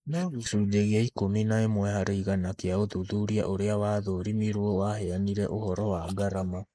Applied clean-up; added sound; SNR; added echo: neural mask model Resemble Enhance denoiser.